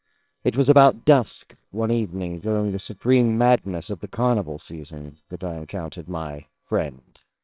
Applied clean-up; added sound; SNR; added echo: neural separator model SepFormer WHAMR!.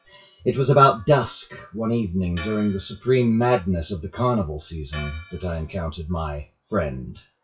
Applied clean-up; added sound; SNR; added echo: classical method WPE with log-MMSE.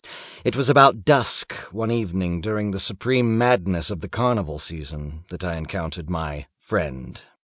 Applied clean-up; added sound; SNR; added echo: none; none; none; none.